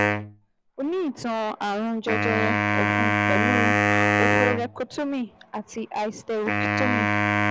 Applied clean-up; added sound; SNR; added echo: none; Wind instrument, woodwind instrument; -5 dB; none.